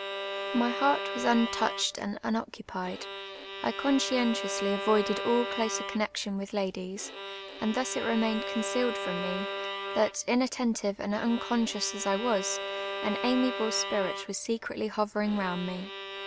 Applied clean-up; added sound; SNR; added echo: none; Bowed string instrument; 7 dB; none.